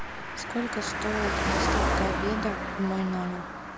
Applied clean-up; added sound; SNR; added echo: none; Car passing by; -3 dB; none.